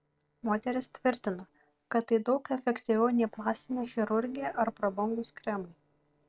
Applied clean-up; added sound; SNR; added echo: neural separator model SepFormer DNS4.